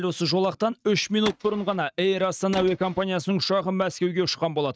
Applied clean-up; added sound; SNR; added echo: neural mask model RNNoise.